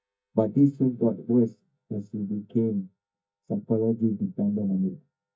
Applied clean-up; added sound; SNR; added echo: neural mask model DeepFilterNet 3.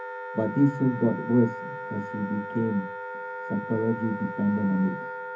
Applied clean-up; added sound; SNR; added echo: none; Wind instrument, woodwind instrument; 9 dB; reverberation time 0.3 s.